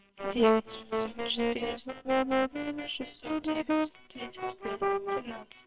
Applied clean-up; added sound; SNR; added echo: neural separator model SepFormer WHAMR!.